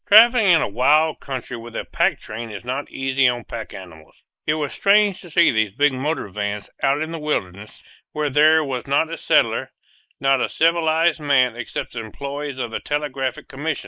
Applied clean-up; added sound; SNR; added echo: neural mask model Resemble Enhance denoiser.